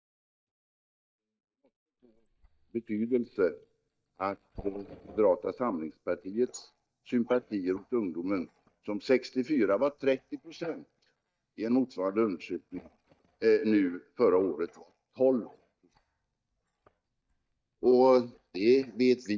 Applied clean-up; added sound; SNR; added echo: neural mask model DeepFilterNet 3.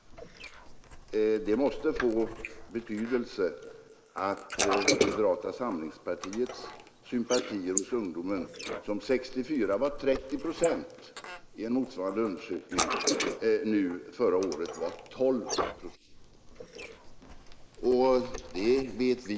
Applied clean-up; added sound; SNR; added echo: neural mask model Resemble Enhance denoiser.